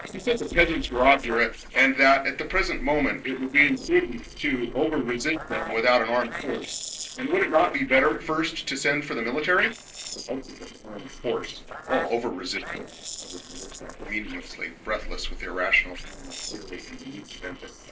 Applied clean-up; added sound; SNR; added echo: neural separator model SepFormer DNS4.